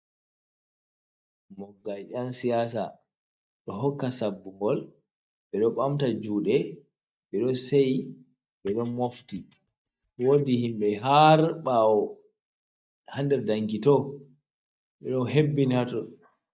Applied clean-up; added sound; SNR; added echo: neural mask model DeepFilterNet 3.